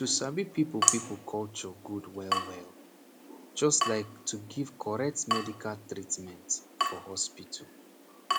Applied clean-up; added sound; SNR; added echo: none; Drip / Water tap, faucet; 1 dB; none.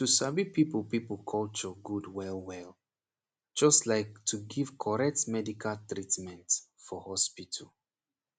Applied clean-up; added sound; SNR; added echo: none; none; none; none.